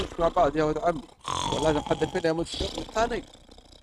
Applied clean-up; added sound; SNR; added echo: neural mask model RNNoise.